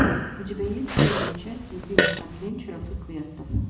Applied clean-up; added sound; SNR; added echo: none; Fart; -4 dB; reverberation time 0.9 s.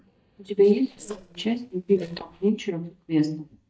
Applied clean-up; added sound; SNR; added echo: neural mask model DeepFilterNet 3.